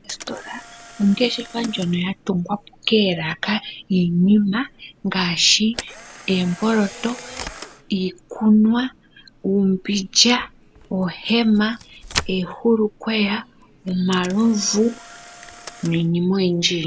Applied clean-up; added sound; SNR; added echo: none; Camera; 18 dB; none.